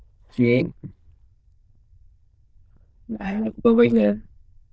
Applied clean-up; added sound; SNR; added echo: neural diffusion model UNIVERSE++.